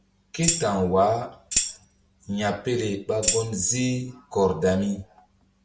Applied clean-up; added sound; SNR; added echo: none; Tambourine; 2 dB; none.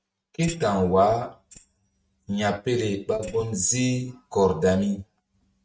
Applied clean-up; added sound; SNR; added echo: neural mask model RNNoise.